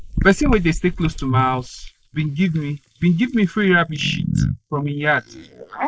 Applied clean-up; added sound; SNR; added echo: neural mask model Resemble Enhance denoiser.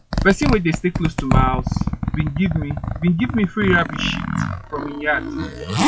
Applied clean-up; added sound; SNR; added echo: classical method log-MMSE.